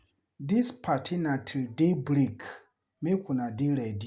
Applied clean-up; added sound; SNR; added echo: none; none; none; none.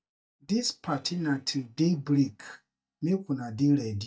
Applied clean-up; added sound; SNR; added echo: neural mask model DeepFilterNet 3.